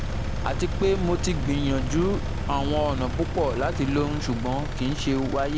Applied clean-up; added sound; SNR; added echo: none; Engine; 1 dB; none.